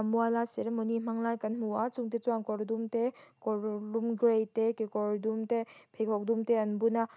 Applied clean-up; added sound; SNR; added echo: none; none; none; none.